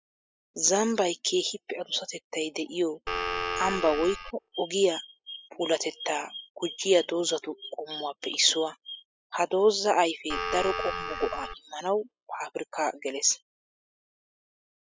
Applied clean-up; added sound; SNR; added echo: classical method spectral subtraction.